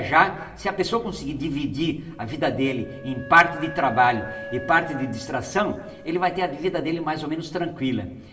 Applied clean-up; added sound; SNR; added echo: none; Wind instrument, woodwind instrument; 17 dB; reverberation time 2.0 s.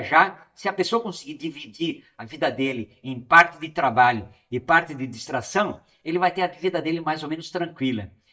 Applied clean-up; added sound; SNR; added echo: neural mask model DeepFilterNet 3.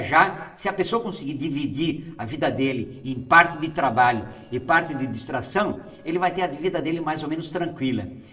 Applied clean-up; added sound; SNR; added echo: neural separator model SepFormer DNS4.